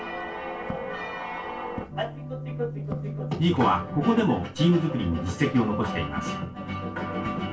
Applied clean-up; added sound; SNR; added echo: none; Walk, footsteps; 18 dB; reverberation time 0.2 s.